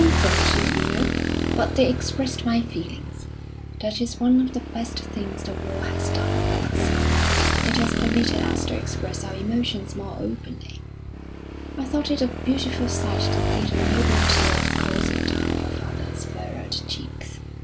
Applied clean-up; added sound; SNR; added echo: none; Motorcycle / Engine; -3 dB; none.